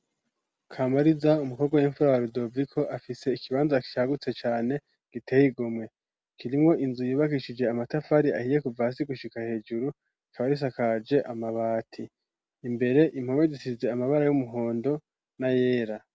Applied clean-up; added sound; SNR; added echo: none; none; none; none.